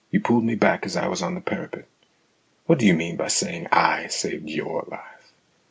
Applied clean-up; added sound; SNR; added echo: none; none; none; none.